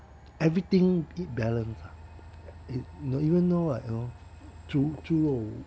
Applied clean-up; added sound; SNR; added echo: none; Train; 18 dB; none.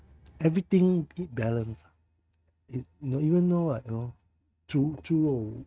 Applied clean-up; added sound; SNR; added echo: neural mask model RNNoise.